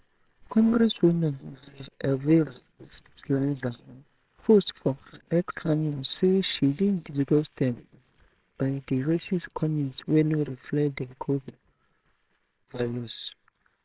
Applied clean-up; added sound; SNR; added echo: neural separator model SepFormer WHAMR!.